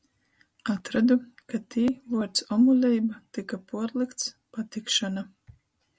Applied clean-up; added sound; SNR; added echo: none; none; none; none.